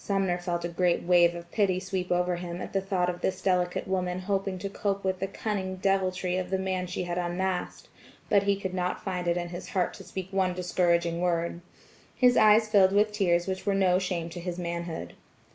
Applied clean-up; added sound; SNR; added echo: none; none; none; none.